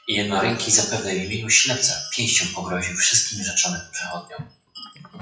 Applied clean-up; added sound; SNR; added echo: classical method WPE with log-MMSE.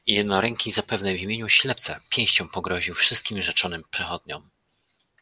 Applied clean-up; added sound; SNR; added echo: none; none; none; none.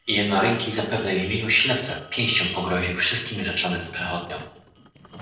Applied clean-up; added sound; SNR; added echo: neural separator model SepFormer DNS4.